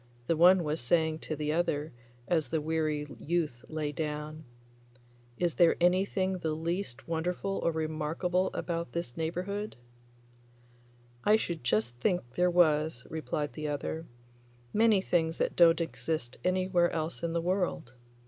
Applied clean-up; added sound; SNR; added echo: none; none; none; none.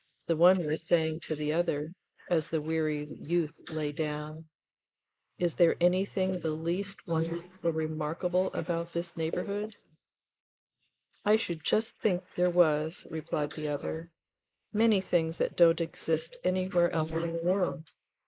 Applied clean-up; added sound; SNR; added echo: neural mask model Resemble Enhance denoiser.